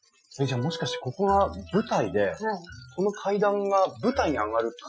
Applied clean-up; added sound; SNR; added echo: classical method Wiener filter.